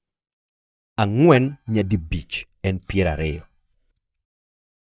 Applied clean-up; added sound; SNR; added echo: neural mask model DeepFilterNet 3.